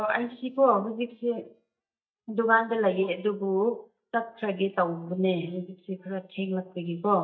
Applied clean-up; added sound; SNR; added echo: neural mask model DeepFilterNet 3.